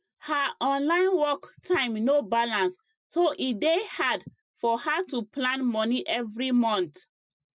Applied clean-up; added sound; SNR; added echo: none; none; none; none.